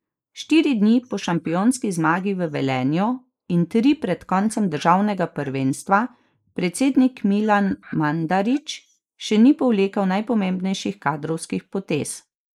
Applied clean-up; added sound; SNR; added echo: neural mask model Resemble Enhance denoiser.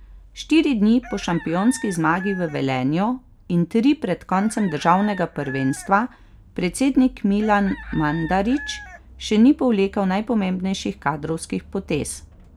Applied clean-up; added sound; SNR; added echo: none; Chicken, rooster; 19 dB; none.